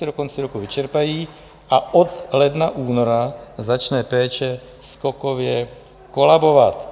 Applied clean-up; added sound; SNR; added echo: none; none; none; none.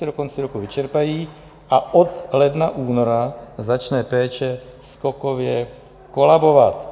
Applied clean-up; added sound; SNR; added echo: none; none; none; reverberation time 1.0 s.